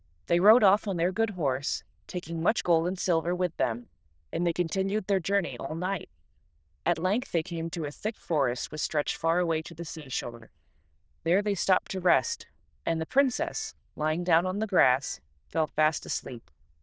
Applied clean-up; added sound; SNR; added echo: neural diffusion model UNIVERSE++.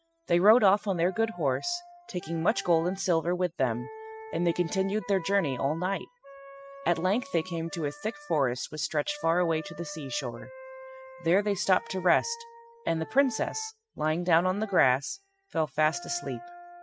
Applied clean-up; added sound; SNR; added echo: classical method spectral subtraction.